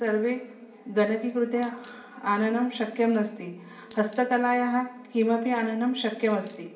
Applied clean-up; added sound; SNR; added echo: none; Coin (dropping); 18 dB; reverberation time 0.4 s.